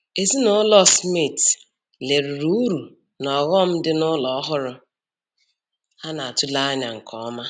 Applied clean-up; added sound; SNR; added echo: none; none; none; none.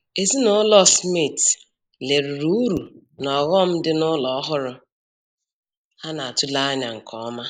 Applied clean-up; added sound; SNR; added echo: neural mask model Resemble Enhance denoiser.